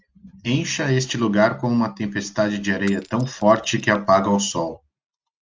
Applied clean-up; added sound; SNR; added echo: neural mask model RNNoise.